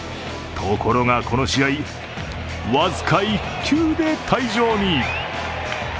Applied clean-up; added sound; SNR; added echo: none; none; none; none.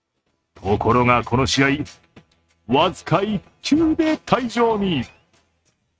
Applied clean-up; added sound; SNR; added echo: neural mask model RNNoise.